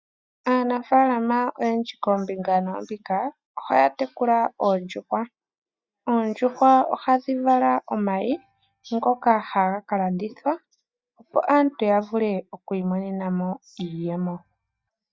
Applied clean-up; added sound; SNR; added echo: neural mask model DeepFilterNet 3.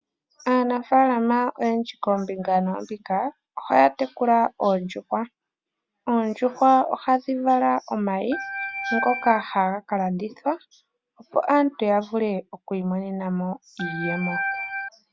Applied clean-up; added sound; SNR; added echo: none; Organ; 5 dB; none.